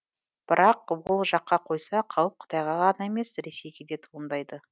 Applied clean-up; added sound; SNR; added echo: none; none; none; none.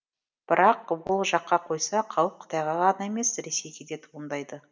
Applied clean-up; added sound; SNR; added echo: none; none; none; reverberation time 0.5 s.